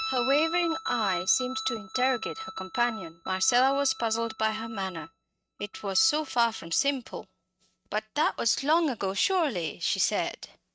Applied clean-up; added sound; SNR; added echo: neural mask model RNNoise.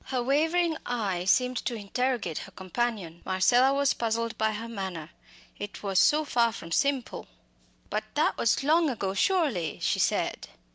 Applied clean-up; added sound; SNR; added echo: none; none; none; none.